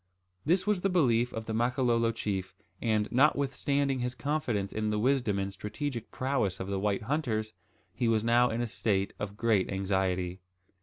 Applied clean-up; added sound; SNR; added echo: none; none; none; none.